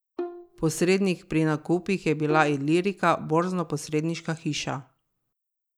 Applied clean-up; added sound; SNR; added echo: none; Bowed string instrument; 15 dB; none.